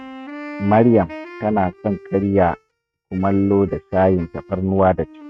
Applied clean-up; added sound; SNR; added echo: neural mask model RNNoise.